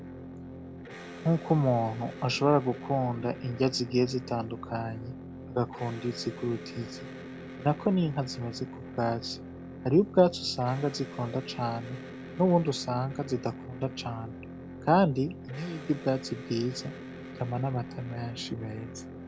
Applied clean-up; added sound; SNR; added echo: none; Electric guitar; 12 dB; none.